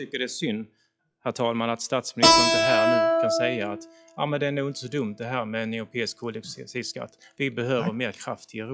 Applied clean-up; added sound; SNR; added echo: classical method log-MMSE.